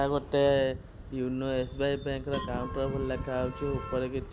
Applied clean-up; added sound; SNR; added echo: none; Cowbell; 17 dB; none.